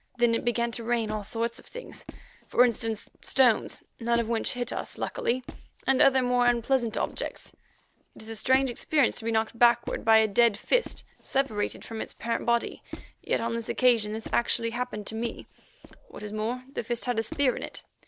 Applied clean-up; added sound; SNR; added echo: none; Squeak; 16 dB; none.